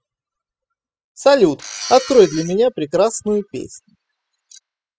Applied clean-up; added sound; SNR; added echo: classical method spectral subtraction.